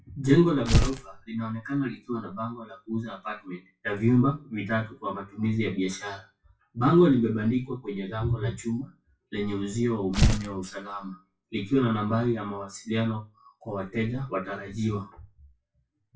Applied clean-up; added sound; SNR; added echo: classical method WPE with log-MMSE.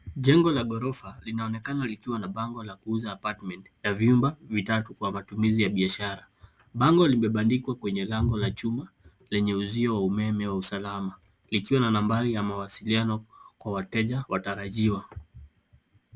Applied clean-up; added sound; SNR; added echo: none; none; none; none.